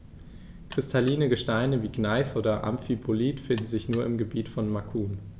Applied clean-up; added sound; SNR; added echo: none; Alarm; 19 dB; none.